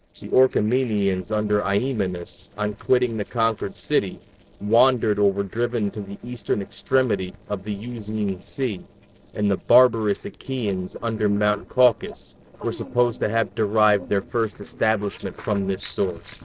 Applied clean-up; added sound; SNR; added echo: neural separator model SepFormer DNS4.